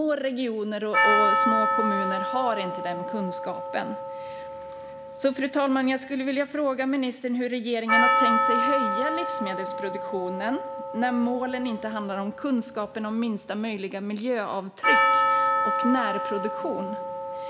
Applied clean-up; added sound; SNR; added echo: none; Percussion; -1 dB; none.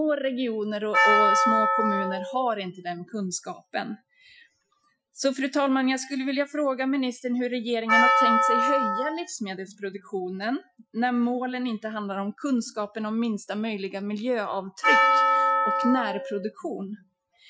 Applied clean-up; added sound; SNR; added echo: classical method Wiener filter.